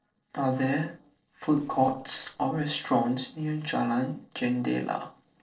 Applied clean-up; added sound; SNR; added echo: neural separator model SepFormer DNS4.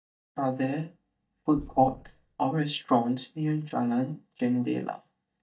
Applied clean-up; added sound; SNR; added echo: neural mask model DeepFilterNet 3.